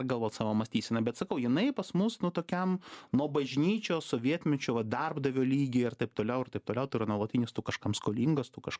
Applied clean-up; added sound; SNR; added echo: none; none; none; none.